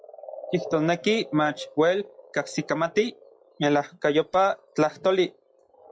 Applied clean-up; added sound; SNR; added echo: classical method log-MMSE.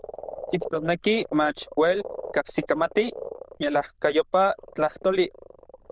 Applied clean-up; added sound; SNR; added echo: neural diffusion model UNIVERSE++.